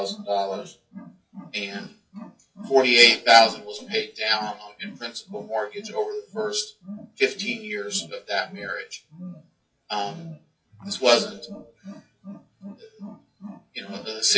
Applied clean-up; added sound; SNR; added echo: classical method WPE with log-MMSE.